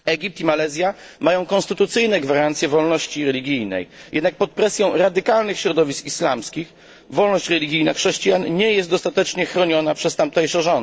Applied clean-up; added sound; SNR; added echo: neural separator model SepFormer DNS4.